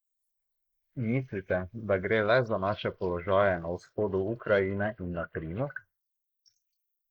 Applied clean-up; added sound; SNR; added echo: neural mask model Resemble Enhance denoiser.